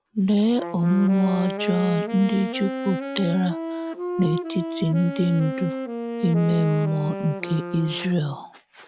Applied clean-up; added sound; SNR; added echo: none; Wind instrument, woodwind instrument; 7 dB; none.